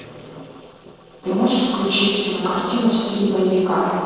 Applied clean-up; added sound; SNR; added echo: neural separator model SepFormer DNS4.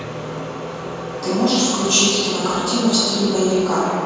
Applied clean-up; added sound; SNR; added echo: none; Guitar; 19 dB; reverberation time 2.1 s.